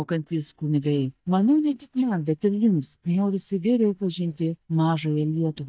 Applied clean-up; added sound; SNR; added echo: neural mask model DeepFilterNet 3.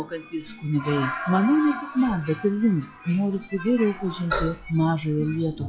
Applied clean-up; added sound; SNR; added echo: classical method log-MMSE.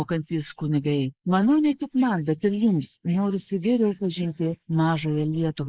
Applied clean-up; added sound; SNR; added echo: neural mask model Resemble Enhance denoiser.